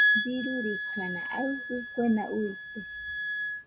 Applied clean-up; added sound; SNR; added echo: none; Wind instrument, woodwind instrument; -1 dB; none.